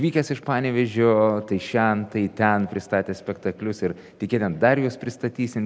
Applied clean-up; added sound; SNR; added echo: none; none; none; none.